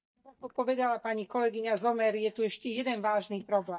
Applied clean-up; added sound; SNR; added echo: neural mask model DeepFilterNet 3.